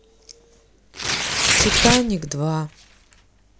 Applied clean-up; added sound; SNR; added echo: none; Tearing; -1 dB; none.